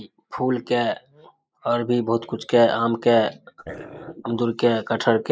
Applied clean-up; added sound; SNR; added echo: neural mask model Resemble Enhance denoiser.